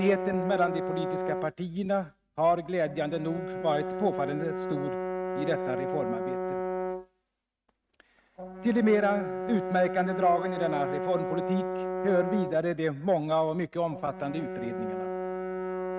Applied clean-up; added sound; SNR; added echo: neural mask model RNNoise.